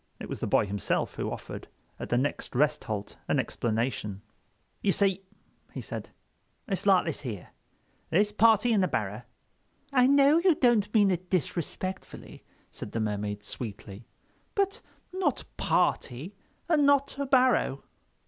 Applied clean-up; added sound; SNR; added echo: none; none; none; none.